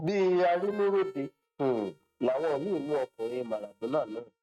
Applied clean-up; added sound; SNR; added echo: neural mask model RNNoise.